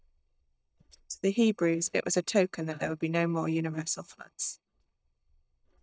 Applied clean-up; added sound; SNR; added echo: neural mask model DeepFilterNet 3.